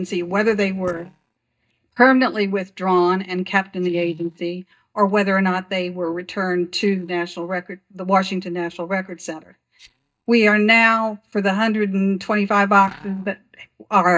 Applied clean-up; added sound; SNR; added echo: neural mask model DeepFilterNet 3.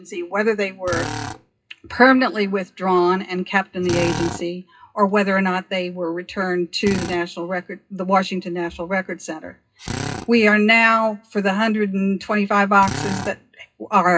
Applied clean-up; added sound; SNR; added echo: classical method WPE with log-MMSE.